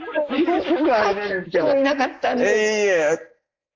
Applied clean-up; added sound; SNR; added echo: neural mask model Resemble Enhance denoiser.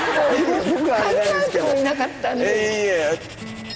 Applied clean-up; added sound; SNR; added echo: none; Writing; 16 dB; none.